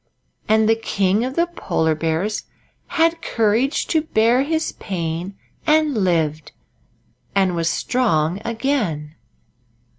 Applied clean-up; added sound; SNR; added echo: none; none; none; none.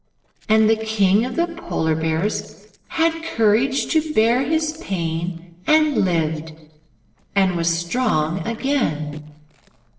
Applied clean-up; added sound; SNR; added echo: neural separator model SepFormer DNS4.